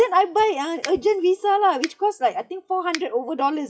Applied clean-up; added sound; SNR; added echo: classical method WPE with log-MMSE.